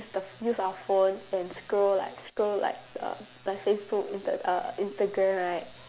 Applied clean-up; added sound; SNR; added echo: none; none; none; none.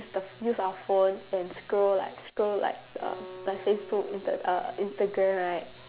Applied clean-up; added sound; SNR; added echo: none; Acoustic guitar; 20 dB; none.